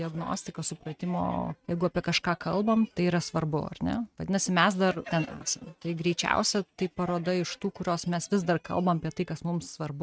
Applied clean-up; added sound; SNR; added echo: neural mask model RNNoise.